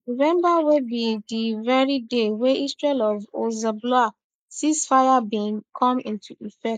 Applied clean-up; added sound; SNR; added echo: neural mask model Resemble Enhance denoiser.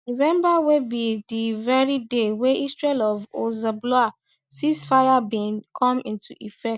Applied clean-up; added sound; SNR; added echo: none; none; none; none.